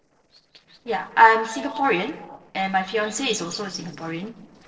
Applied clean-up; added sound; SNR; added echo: neural separator model SepFormer DNS4.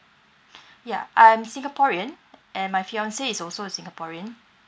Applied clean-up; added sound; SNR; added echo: none; none; none; none.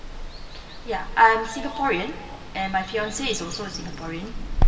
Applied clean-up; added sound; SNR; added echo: none; Water; 2 dB; reverberation time 2.7 s.